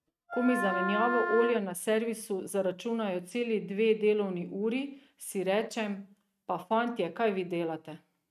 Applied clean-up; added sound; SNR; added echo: neural mask model RNNoise.